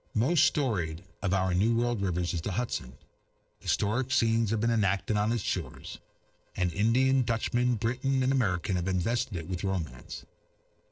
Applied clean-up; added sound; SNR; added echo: neural separator model SepFormer DNS4.